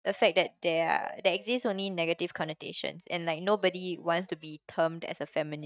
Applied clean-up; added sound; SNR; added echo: neural mask model DeepFilterNet 3.